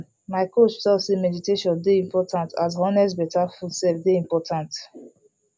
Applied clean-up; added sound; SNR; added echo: none; none; none; none.